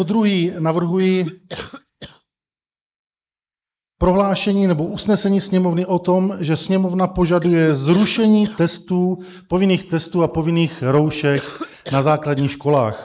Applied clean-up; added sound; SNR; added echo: neural mask model Resemble Enhance denoiser.